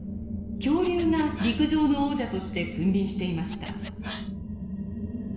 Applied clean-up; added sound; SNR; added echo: none; Scratching (performance technique); 19 dB; reverberation time 1.2 s.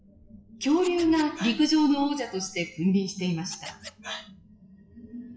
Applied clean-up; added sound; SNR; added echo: classical method WPE with log-MMSE.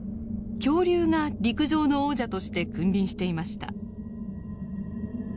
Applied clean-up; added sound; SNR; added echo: none; none; none; none.